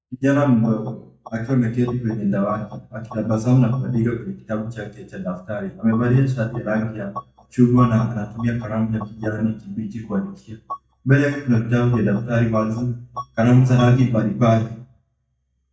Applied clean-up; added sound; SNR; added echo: neural mask model DeepFilterNet 3.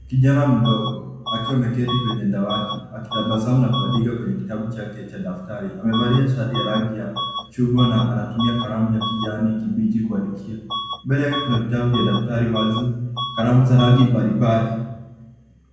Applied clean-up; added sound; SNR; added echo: none; Bus / Alarm; 10 dB; reverberation time 0.9 s.